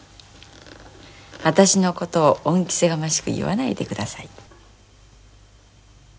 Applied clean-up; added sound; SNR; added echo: none; none; none; none.